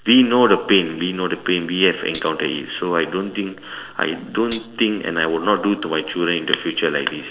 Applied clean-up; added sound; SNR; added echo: neural separator model SepFormer DNS4.